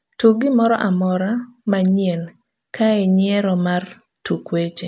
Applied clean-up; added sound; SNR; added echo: none; none; none; none.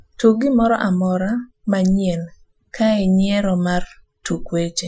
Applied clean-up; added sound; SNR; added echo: classical method Wiener filter.